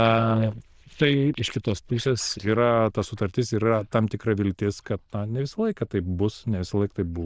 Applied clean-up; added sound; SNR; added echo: neural diffusion model UNIVERSE++.